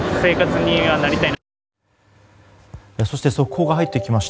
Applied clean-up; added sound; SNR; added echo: none; none; none; none.